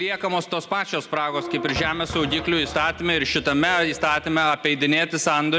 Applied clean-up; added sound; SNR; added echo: none; Squeak / Thump, thud; 12 dB; none.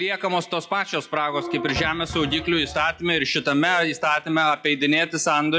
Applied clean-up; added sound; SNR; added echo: classical method log-MMSE.